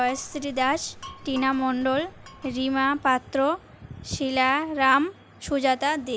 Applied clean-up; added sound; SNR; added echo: none; Glass; 20 dB; none.